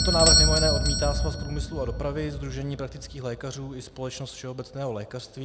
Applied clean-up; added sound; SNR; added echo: none; Bell / Doorbell + Boom; -3 dB; none.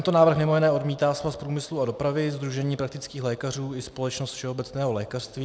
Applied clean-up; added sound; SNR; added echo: none; none; none; none.